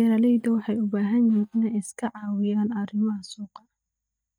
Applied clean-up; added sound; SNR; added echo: neural mask model DeepFilterNet 3.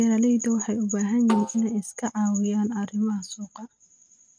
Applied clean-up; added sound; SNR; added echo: neural mask model RNNoise.